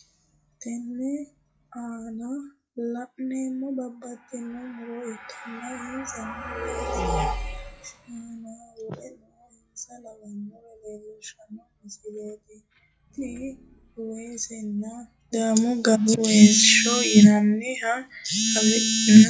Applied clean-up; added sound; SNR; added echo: classical method log-MMSE.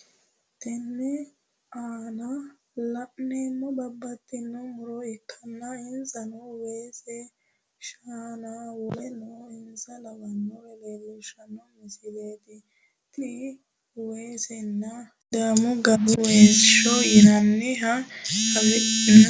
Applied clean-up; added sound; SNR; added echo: none; none; none; none.